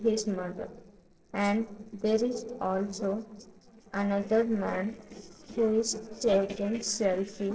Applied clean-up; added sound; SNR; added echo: neural separator model SepFormer DNS4.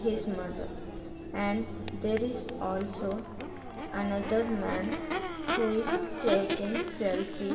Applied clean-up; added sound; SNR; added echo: none; Crowd / Race car, auto racing / Accelerating, revving, vroom; 5 dB; reverberation time 2.3 s.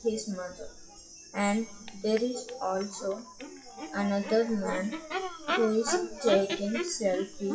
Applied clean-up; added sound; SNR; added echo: classical method WPE with log-MMSE.